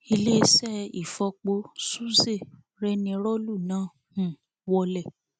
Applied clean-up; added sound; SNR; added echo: none; none; none; none.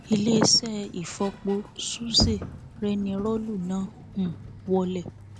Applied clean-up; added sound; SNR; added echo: none; Sliding door; 11 dB; none.